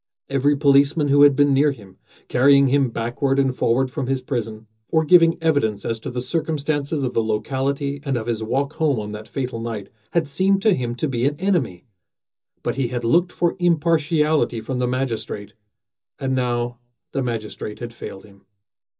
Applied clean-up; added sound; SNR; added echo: none; none; none; reverberation time 0.2 s.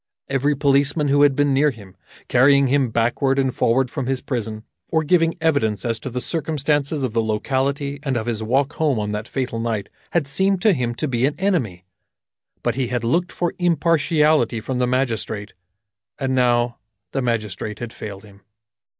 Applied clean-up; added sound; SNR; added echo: none; none; none; none.